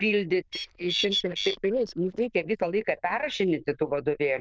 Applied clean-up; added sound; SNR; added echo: neural diffusion model UNIVERSE++.